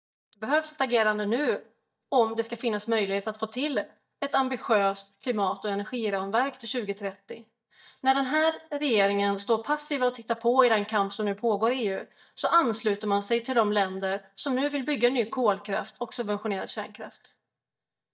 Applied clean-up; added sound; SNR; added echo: neural mask model DeepFilterNet 3.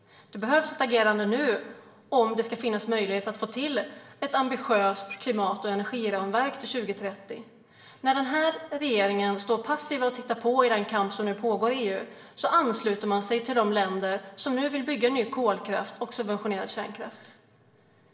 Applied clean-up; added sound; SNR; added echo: none; Squeak / Dishes, pots, and pans; 10 dB; reverberation time 0.8 s.